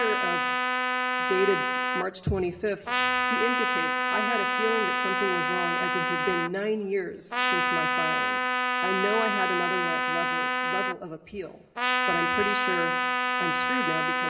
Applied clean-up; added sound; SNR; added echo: none; Trumpet; -5 dB; reverberation time 2.4 s.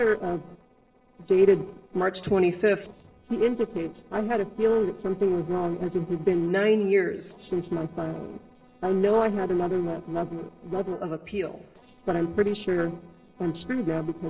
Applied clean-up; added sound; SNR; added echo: neural separator model SepFormer DNS4.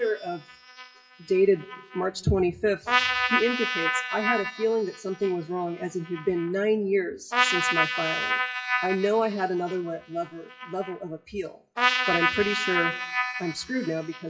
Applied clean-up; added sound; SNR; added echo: classical method WPE with log-MMSE.